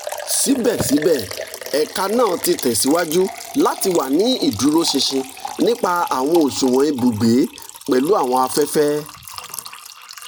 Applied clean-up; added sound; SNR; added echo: none; Liquid; 14 dB; none.